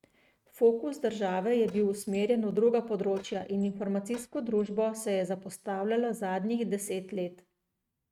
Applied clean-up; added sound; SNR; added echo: neural mask model RNNoise.